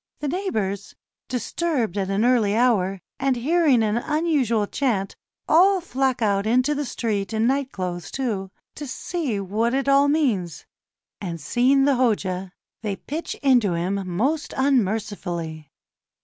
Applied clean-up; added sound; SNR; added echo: none; none; none; none.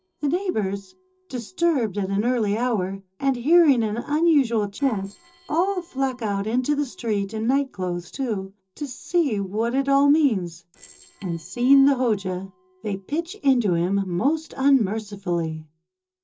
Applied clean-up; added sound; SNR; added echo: neural separator model SepFormer DNS4.